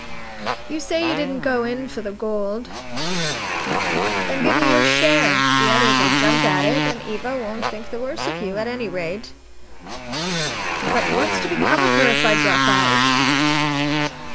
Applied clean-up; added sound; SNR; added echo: none; Motorcycle; -4 dB; none.